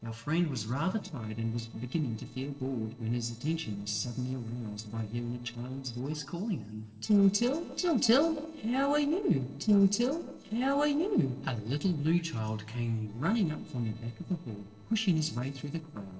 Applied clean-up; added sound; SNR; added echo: neural separator model SepFormer DNS4.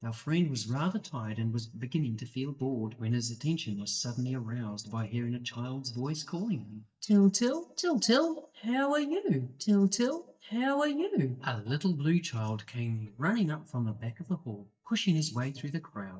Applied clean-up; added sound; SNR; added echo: neural mask model DeepFilterNet 3.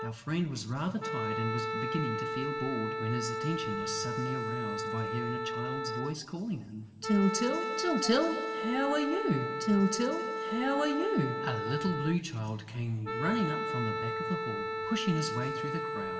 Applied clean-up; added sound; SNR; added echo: none; Wind instrument, woodwind instrument; 3 dB; reverberation time 2.6 s.